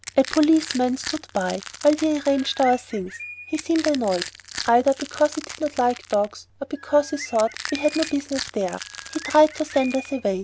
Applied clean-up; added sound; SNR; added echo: none; Bird + Crushing; 14 dB; none.